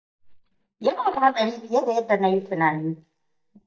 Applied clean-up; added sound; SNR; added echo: neural mask model DeepFilterNet 3.